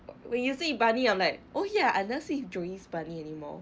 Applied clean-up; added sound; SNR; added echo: none; none; none; none.